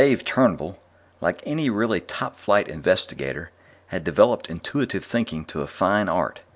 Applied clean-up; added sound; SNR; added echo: none; none; none; none.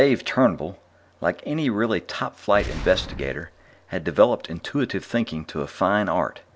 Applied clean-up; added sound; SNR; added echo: none; Boom; 14 dB; none.